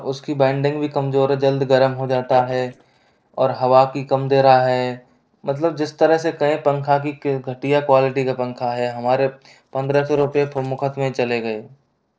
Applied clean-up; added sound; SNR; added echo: neural separator model SepFormer DNS4.